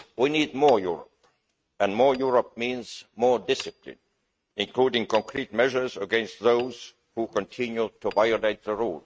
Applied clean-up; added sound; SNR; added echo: neural mask model RNNoise.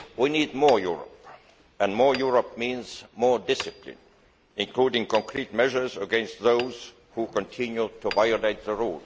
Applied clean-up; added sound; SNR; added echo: none; Hammer; 19 dB; none.